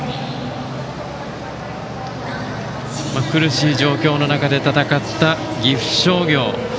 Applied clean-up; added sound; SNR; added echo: none; none; none; none.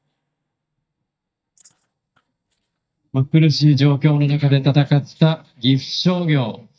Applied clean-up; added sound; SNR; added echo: neural mask model DeepFilterNet 3.